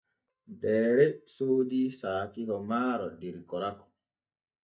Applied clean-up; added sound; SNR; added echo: neural mask model DeepFilterNet 3.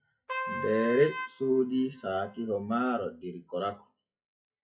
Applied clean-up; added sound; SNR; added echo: classical method WPE with log-MMSE.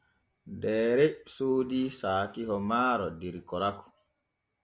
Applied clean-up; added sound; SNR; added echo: none; none; none; none.